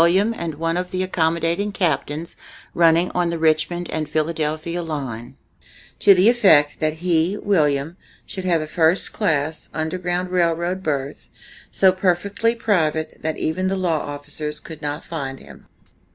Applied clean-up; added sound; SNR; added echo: none; none; none; none.